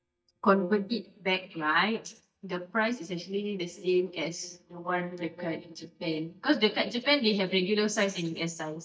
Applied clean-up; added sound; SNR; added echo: neural mask model DeepFilterNet 3.